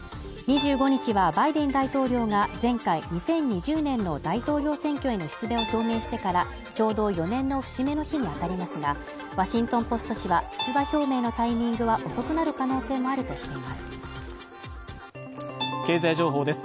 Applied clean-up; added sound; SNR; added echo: none; Keyboard (musical); 15 dB; none.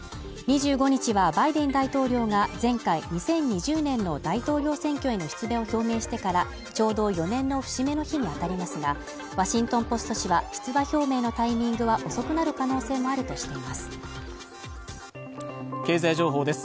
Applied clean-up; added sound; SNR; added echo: none; none; none; none.